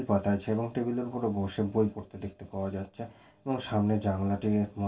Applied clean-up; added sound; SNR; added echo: none; none; none; reverberation time 0.2 s.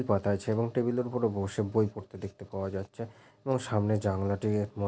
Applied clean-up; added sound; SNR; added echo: none; none; none; none.